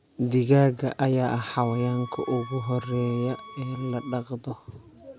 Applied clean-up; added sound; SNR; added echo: none; Bowed string instrument; 17 dB; none.